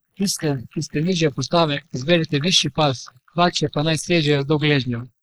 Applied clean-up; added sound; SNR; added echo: neural mask model Resemble Enhance denoiser.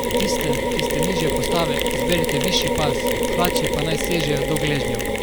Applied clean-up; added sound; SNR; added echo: none; Mechanisms; -4 dB; none.